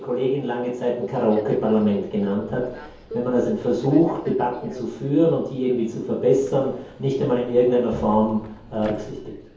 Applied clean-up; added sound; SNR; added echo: none; Subway, metro, underground; 17 dB; reverberation time 0.7 s.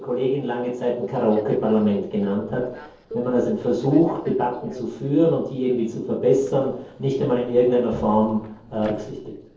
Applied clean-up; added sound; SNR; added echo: neural separator model SepFormer DNS4.